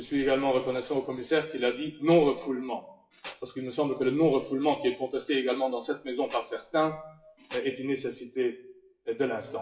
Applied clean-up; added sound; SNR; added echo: classical method WPE with log-MMSE.